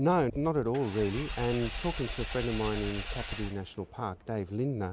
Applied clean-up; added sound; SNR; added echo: none; Engine / Vehicle; 8 dB; none.